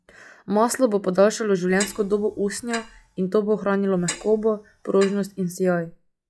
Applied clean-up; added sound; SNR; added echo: classical method log-MMSE.